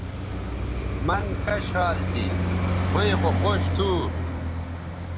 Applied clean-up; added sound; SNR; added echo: none; Traffic noise, roadway noise; -4 dB; none.